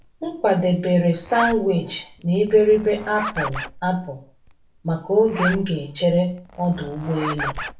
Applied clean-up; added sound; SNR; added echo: none; Zipper (clothing); 11 dB; reverberation time 0.3 s.